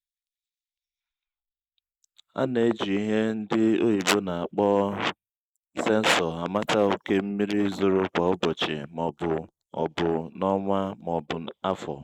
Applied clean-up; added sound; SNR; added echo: neural mask model Resemble Enhance denoiser.